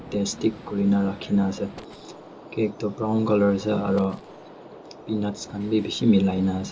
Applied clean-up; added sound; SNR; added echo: none; Gunshot, gunfire; 18 dB; reverberation time 0.2 s.